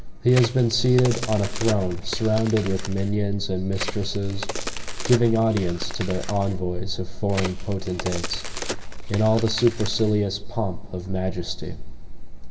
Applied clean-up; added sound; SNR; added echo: none; Crack; 12 dB; reverberation time 2.9 s.